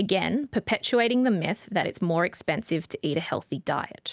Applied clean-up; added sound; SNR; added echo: none; none; none; none.